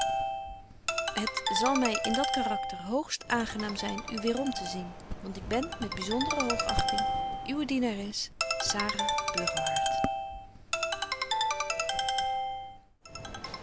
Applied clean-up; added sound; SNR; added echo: none; Ringtone; -2 dB; none.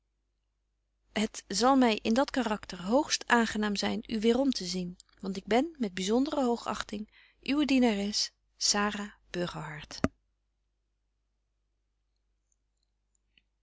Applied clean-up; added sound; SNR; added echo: none; none; none; none.